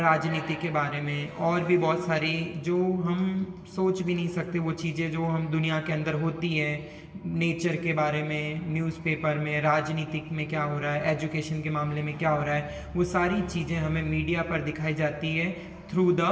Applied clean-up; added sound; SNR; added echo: none; none; none; reverberation time 0.8 s.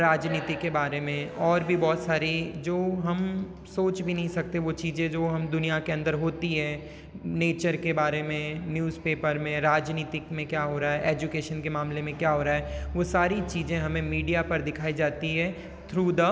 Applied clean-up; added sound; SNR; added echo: none; none; none; none.